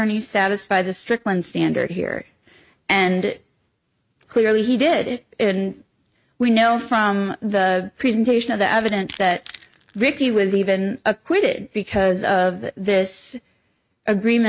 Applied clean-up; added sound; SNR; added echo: neural mask model RNNoise.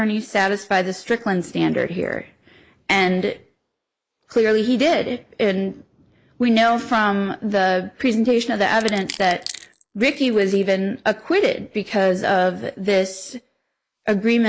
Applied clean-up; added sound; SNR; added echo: neural mask model Resemble Enhance denoiser.